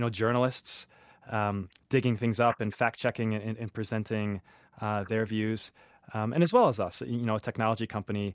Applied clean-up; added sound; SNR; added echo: neural mask model Resemble Enhance denoiser.